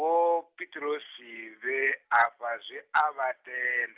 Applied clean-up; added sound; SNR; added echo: none; none; none; none.